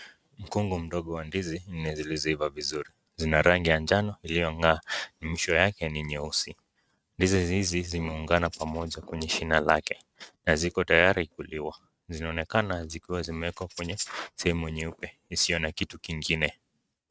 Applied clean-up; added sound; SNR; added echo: neural mask model RNNoise.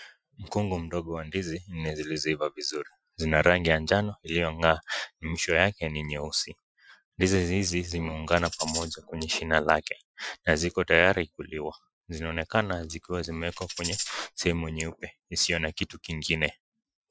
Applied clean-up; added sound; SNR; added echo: classical method Wiener filter.